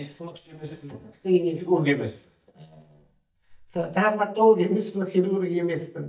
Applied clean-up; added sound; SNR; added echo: neural mask model DeepFilterNet 3.